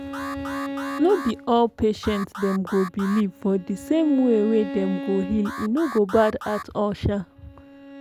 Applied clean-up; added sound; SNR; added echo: none; Bowed string instrument + Alarm; 11 dB; none.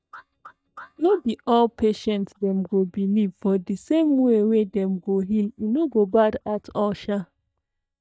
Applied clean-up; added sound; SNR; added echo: neural mask model DeepFilterNet 3.